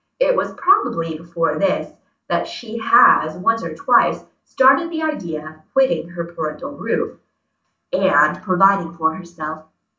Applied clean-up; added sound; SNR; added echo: none; none; none; reverberation time 0.2 s.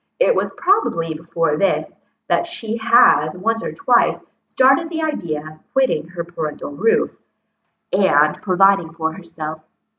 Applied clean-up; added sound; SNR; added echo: none; none; none; none.